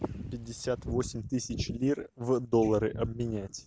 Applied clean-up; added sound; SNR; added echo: none; none; none; none.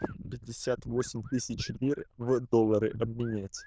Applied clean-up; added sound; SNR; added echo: neural diffusion model UNIVERSE++.